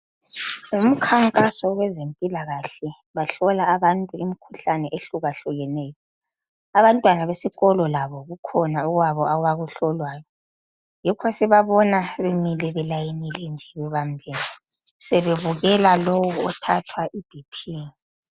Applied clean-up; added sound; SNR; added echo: none; none; none; none.